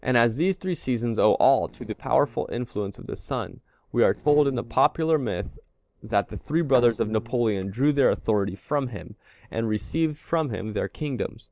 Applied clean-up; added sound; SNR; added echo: neural separator model SepFormer DNS4.